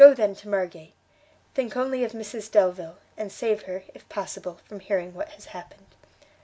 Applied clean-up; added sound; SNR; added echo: none; none; none; none.